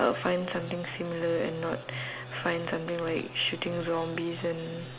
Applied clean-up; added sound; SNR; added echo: none; none; none; none.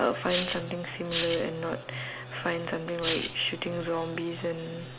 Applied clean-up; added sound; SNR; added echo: none; Tambourine; 2 dB; none.